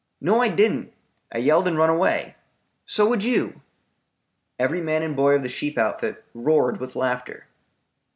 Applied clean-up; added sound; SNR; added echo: none; none; none; none.